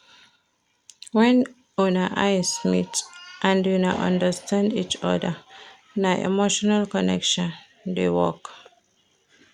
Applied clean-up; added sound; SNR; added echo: none; none; none; none.